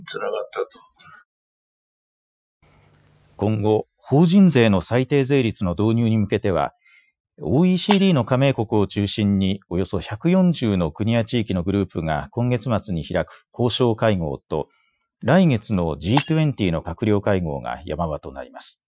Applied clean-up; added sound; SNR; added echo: classical method Wiener filter.